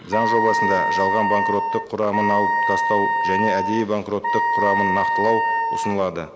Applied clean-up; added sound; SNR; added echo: none; Wind instrument, woodwind instrument; -2 dB; none.